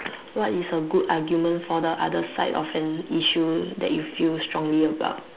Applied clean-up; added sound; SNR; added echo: none; none; none; none.